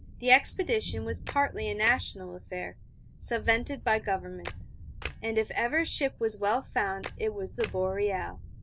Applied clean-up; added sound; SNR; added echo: none; Camera + Thunder; 11 dB; none.